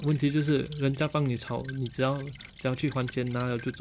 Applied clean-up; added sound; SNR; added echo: none; Stream / Trickle, dribble; 16 dB; none.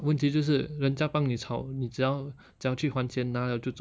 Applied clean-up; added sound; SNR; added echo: none; none; none; none.